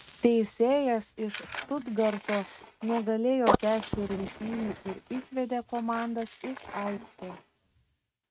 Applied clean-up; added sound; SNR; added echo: neural mask model RNNoise.